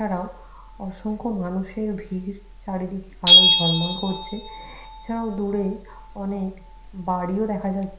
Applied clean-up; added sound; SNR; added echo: none; Bell; -3 dB; reverberation time 0.5 s.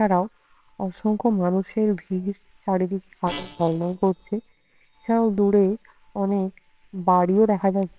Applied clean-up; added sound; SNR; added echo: neural separator model SepFormer WHAMR!.